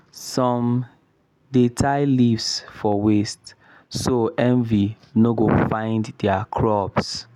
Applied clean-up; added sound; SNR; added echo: none; none; none; none.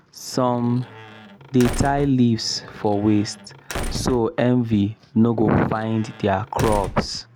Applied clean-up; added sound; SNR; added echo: none; Squeak / Slam / Wood; 12 dB; none.